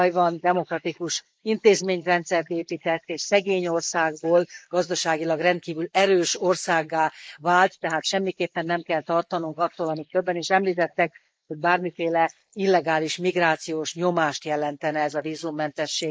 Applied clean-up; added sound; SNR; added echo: neural mask model Resemble Enhance denoiser.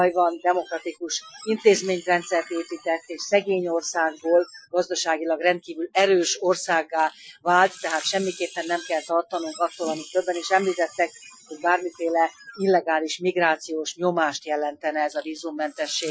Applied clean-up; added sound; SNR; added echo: classical method Wiener filter.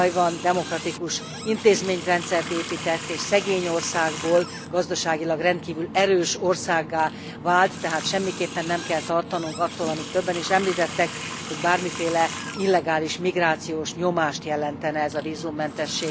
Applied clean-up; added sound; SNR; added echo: none; Water tap, faucet; 10 dB; none.